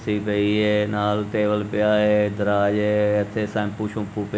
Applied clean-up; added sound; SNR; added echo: none; none; none; none.